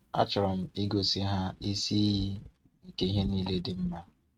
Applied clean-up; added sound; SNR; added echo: neural mask model RNNoise.